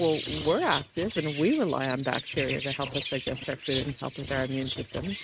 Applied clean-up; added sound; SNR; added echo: neural mask model RNNoise.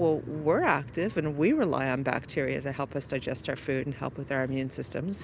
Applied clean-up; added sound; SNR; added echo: none; none; none; none.